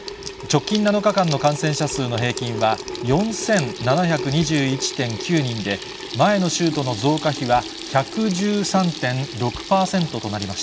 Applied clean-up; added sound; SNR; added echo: none; Sink (filling or washing) / Water tap, faucet; 10 dB; none.